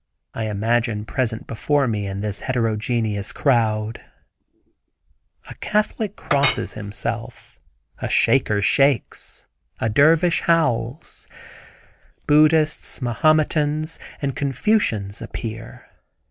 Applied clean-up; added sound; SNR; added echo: none; Chink, clink; 7 dB; none.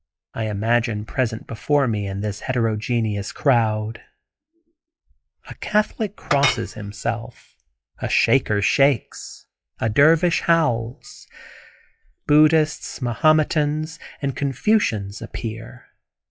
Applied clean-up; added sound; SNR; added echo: classical method log-MMSE.